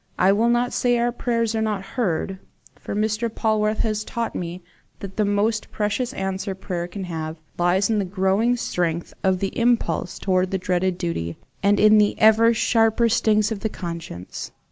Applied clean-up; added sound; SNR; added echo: none; none; none; none.